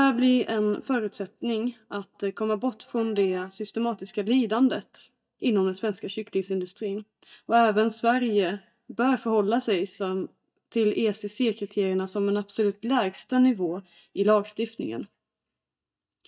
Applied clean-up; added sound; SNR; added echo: neural mask model DeepFilterNet 3.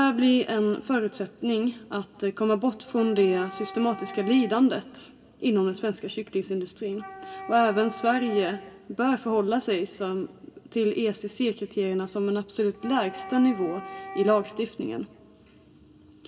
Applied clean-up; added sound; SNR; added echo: none; Wind instrument, woodwind instrument; 16 dB; reverberation time 2.5 s.